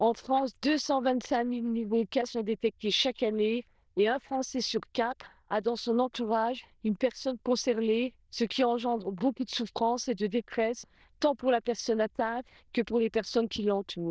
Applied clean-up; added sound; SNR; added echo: neural diffusion model UNIVERSE++.